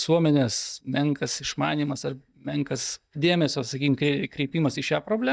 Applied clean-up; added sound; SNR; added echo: neural mask model DeepFilterNet 3.